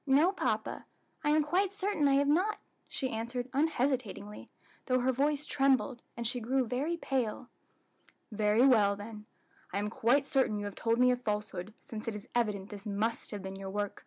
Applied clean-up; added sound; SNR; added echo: none; none; none; none.